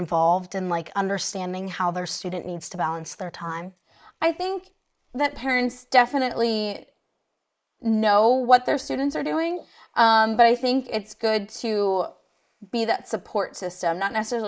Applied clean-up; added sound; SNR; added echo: neural mask model Resemble Enhance denoiser.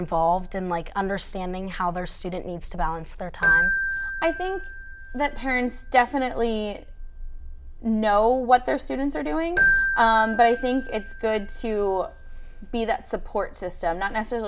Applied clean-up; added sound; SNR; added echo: none; Keyboard (musical); 6 dB; none.